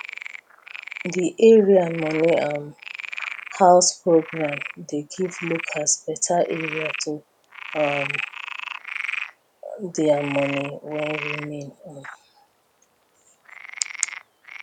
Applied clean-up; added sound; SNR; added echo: none; Frog; 11 dB; none.